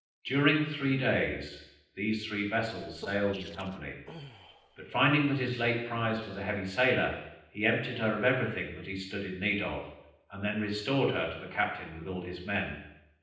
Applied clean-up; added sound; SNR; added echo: neural separator model SepFormer DNS4.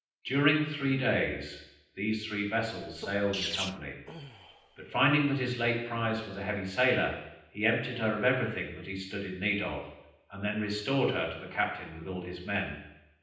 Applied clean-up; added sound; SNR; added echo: none; Sneeze; 11 dB; reverberation time 0.9 s.